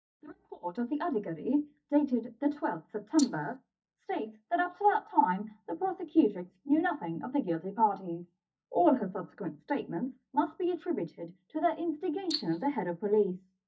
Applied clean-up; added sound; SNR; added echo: neural mask model DeepFilterNet 3.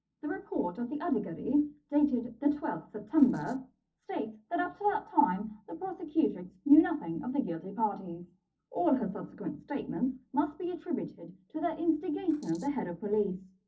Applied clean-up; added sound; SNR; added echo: neural separator model SepFormer DNS4.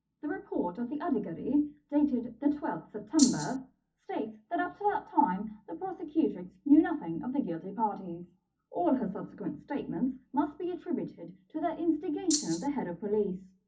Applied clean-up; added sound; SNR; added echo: none; Rattle (instrument); 2 dB; reverberation time 0.4 s.